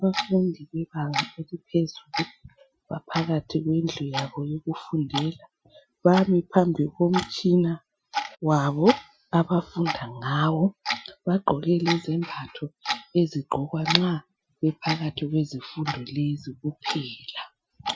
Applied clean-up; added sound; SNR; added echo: classical method Wiener filter.